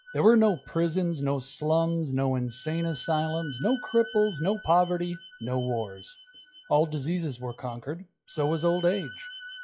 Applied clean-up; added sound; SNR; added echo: classical method log-MMSE.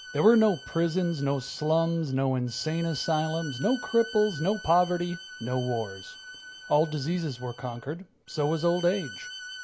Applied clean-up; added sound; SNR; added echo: none; Bowed string instrument; 16 dB; none.